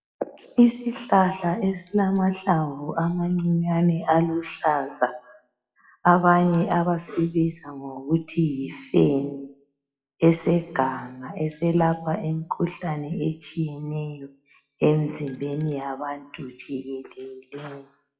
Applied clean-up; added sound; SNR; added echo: classical method WPE with log-MMSE.